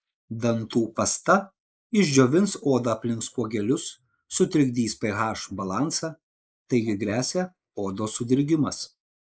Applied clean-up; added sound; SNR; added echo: neural mask model Resemble Enhance denoiser.